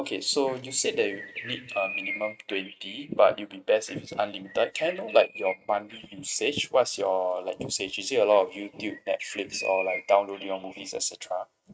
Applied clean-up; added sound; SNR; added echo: neural mask model RNNoise.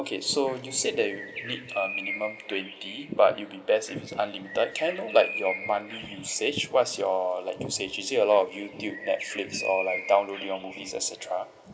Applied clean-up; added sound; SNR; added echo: none; Bird; 11 dB; none.